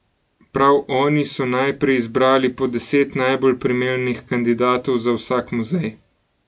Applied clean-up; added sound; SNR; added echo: none; none; none; none.